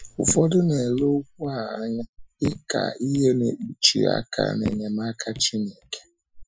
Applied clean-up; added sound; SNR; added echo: classical method Wiener filter.